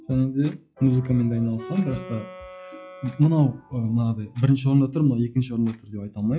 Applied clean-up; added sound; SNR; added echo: classical method log-MMSE.